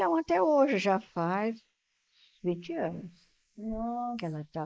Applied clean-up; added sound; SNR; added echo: neural mask model Resemble Enhance denoiser.